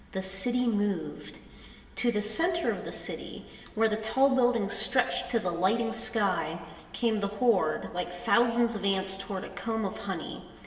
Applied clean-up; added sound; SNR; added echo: none; none; none; reverberation time 3.0 s.